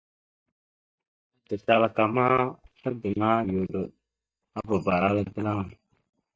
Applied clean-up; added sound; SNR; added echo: neural mask model DeepFilterNet 3.